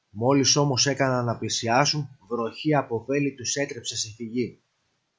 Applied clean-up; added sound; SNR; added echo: none; none; none; none.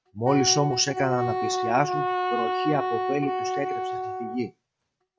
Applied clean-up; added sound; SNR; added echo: neural mask model RNNoise.